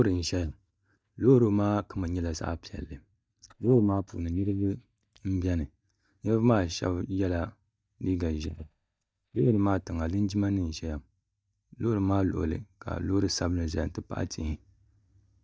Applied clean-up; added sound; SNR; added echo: neural mask model DeepFilterNet 3.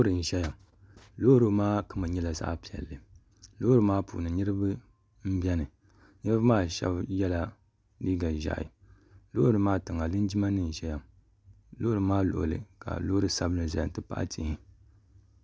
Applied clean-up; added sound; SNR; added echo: none; none; none; none.